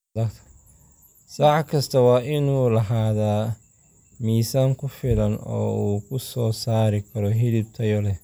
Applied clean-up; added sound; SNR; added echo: none; none; none; none.